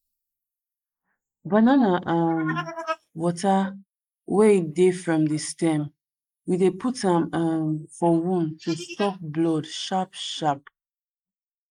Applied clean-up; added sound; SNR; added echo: neural mask model Resemble Enhance denoiser.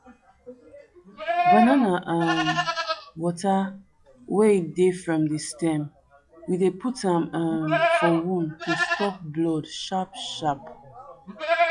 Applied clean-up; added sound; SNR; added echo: classical method log-MMSE.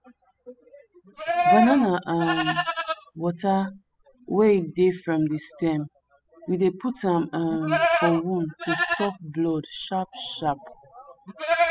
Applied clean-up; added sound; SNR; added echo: classical method spectral subtraction.